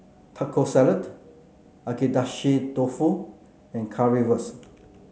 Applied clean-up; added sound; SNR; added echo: none; none; none; none.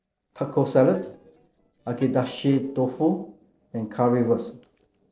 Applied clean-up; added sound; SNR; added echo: neural separator model SepFormer DNS4.